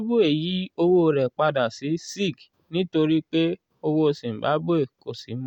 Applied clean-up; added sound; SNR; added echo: none; none; none; none.